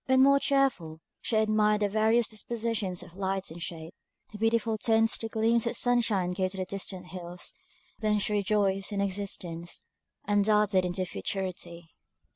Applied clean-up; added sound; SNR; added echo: none; none; none; none.